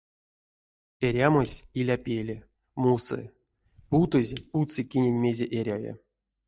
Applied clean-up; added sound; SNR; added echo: neural mask model DeepFilterNet 3.